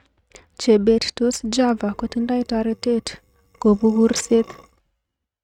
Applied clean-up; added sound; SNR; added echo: neural mask model RNNoise.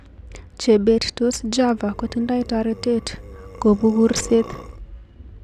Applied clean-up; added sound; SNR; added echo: none; Burping, eructation; 20 dB; none.